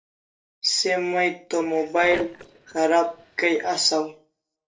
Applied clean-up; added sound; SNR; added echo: neural separator model SepFormer DNS4.